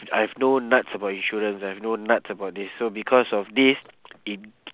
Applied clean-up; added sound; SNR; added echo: none; none; none; none.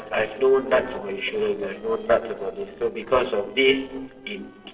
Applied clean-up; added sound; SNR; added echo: neural separator model SepFormer DNS4.